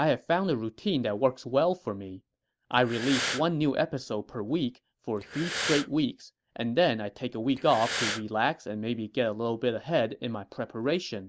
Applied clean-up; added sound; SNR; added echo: none; Breathing; 6 dB; none.